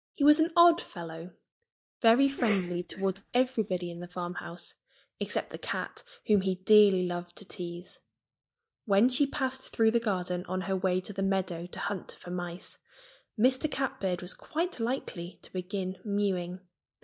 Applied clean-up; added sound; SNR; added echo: neural mask model DeepFilterNet 3.